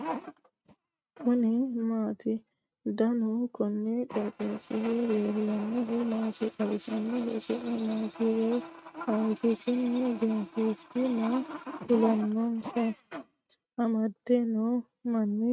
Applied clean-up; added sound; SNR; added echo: neural mask model RNNoise.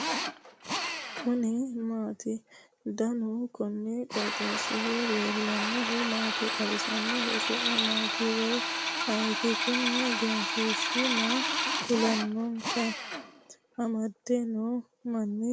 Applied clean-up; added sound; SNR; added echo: none; Drill; 1 dB; none.